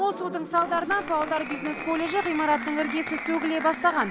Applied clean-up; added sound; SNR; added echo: none; Applause; 10 dB; none.